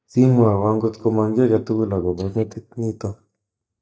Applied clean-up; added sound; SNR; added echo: neural mask model DeepFilterNet 3.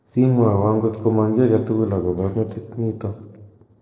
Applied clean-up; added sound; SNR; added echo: neural separator model SepFormer DNS4.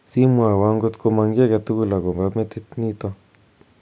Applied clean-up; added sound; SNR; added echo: none; none; none; none.